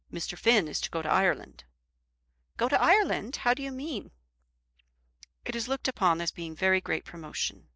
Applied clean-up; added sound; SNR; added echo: none; none; none; none.